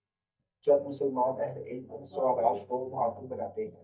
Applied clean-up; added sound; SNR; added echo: neural mask model DeepFilterNet 3.